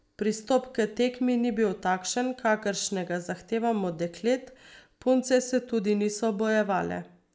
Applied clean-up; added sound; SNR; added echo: none; none; none; none.